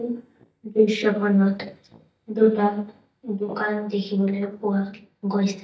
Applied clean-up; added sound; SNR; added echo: neural mask model DeepFilterNet 3.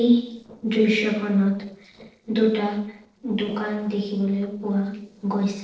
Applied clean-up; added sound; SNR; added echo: neural separator model SepFormer DNS4.